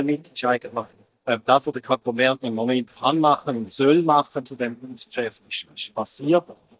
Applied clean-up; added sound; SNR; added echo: neural mask model DeepFilterNet 3.